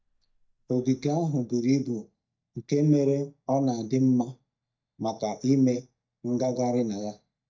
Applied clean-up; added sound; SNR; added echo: neural mask model DeepFilterNet 3.